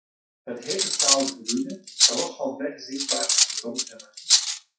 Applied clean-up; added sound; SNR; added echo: classical method WPE with log-MMSE.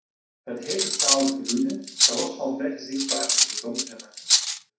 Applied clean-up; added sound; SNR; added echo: none; Cutlery, silverware; -5 dB; reverberation time 0.6 s.